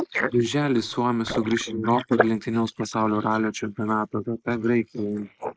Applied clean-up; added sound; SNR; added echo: neural mask model Resemble Enhance denoiser.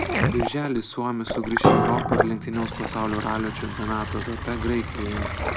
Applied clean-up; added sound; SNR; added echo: none; Sink (filling or washing) + Piano; -2 dB; none.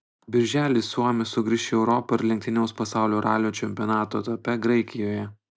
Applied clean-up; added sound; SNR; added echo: none; none; none; none.